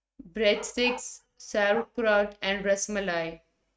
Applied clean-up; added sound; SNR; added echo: neural mask model RNNoise.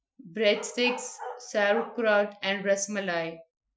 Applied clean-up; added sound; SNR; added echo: classical method Wiener filter.